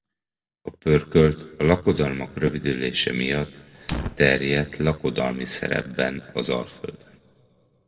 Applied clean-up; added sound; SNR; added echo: none; Fire; 17 dB; reverberation time 1.1 s.